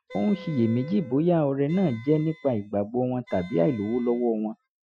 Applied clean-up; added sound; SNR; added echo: classical method Wiener filter.